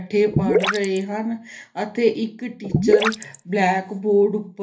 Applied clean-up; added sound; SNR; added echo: none; Gurgling / Liquid; 0 dB; reverberation time 0.3 s.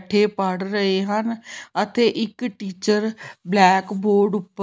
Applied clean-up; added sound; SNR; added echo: none; none; none; none.